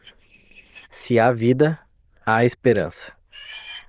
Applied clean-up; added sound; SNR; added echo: neural diffusion model UNIVERSE++.